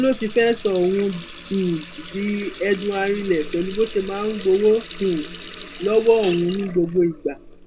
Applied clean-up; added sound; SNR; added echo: none; Water tap, faucet; 11 dB; none.